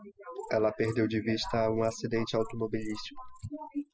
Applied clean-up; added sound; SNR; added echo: classical method spectral subtraction.